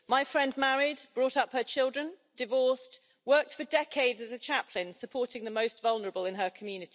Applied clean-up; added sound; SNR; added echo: none; none; none; none.